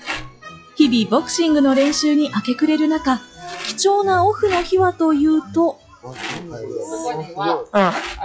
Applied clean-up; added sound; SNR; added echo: classical method log-MMSE.